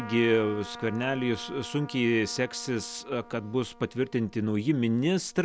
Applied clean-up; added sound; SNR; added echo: none; Trumpet; 18 dB; none.